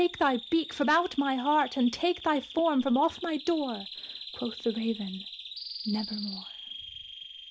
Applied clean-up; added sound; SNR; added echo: none; Bird vocalization, bird call, bird song; 13 dB; none.